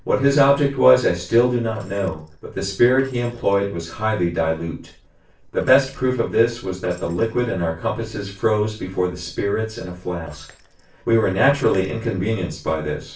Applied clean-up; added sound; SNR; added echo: neural separator model SepFormer DNS4.